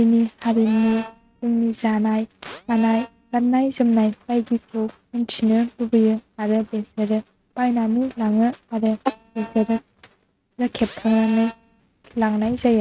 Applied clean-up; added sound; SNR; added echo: neural mask model RNNoise.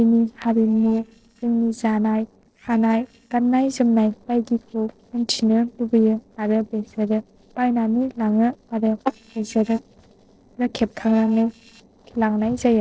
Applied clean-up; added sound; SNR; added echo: neural separator model SepFormer DNS4.